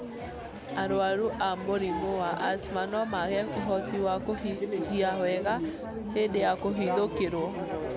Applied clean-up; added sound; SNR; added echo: none; none; none; none.